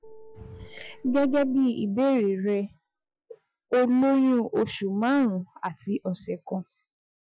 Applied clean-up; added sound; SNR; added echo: classical method Wiener filter.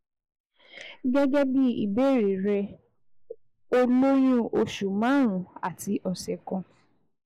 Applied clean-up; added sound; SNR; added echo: neural mask model Resemble Enhance denoiser.